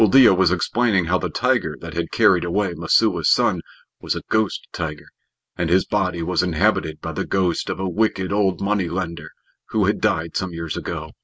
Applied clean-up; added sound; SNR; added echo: none; none; none; none.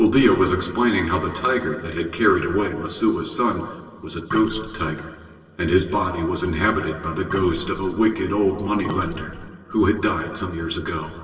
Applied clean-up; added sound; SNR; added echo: neural separator model SepFormer DNS4.